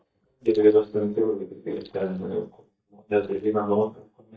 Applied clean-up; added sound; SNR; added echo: neural mask model DeepFilterNet 3.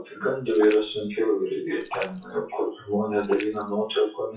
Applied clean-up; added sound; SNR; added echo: classical method WPE with log-MMSE.